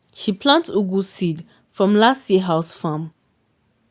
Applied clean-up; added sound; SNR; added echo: none; none; none; none.